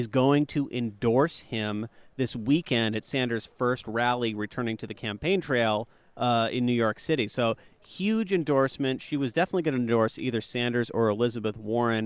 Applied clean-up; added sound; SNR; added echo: none; none; none; none.